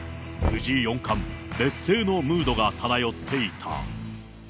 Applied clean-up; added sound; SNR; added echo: none; Knock; 9 dB; none.